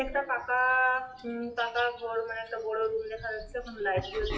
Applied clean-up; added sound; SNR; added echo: classical method WPE with log-MMSE.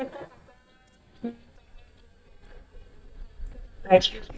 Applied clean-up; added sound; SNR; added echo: neural mask model DeepFilterNet 3.